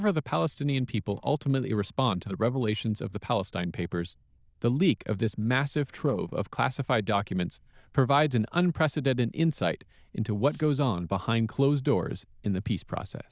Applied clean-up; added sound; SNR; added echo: neural diffusion model UNIVERSE++.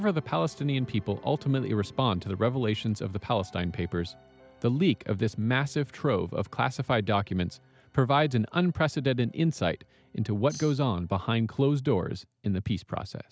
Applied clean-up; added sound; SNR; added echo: none; Tambourine; 17 dB; none.